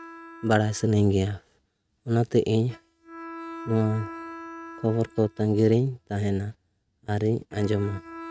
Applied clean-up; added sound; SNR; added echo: neural mask model RNNoise.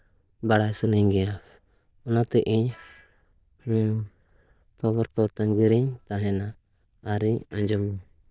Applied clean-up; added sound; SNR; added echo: neural diffusion model UNIVERSE++.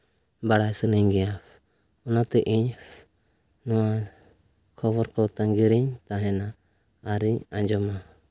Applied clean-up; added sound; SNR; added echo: none; none; none; none.